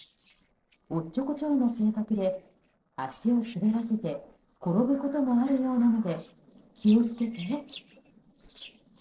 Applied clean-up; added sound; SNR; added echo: neural separator model SepFormer DNS4.